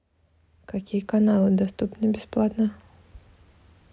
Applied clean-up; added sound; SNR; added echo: none; none; none; none.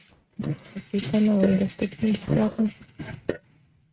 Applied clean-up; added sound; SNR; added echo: neural mask model RNNoise.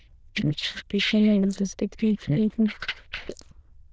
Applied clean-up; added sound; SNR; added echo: neural diffusion model UNIVERSE++.